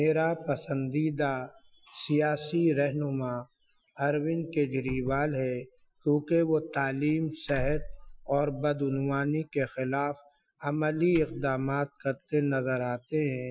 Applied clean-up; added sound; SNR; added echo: classical method Wiener filter.